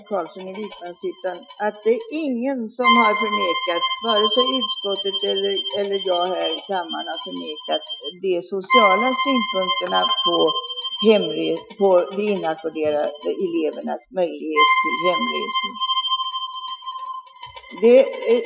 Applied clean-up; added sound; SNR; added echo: classical method Wiener filter.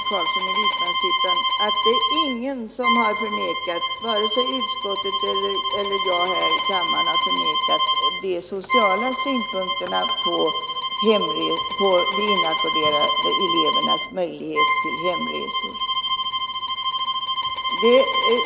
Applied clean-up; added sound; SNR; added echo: none; Bowed string instrument; -4 dB; none.